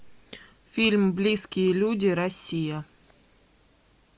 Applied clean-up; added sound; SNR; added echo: none; none; none; none.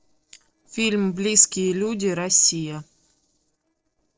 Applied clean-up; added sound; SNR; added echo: neural separator model SepFormer DNS4.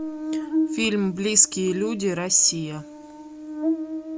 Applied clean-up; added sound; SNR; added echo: none; Buzz; 5 dB; none.